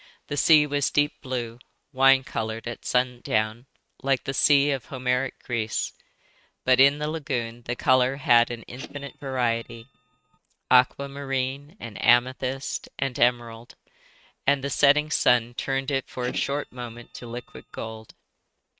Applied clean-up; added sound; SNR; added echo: neural mask model RNNoise.